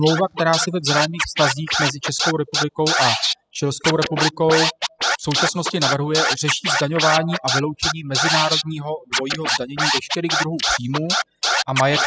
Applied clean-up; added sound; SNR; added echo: classical method spectral subtraction.